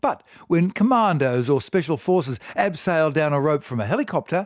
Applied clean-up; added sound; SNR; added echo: none; none; none; none.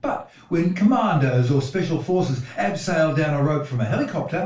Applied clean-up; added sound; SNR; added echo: none; none; none; reverberation time 0.3 s.